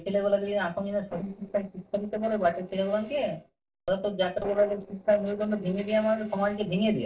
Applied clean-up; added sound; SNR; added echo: neural separator model SepFormer DNS4.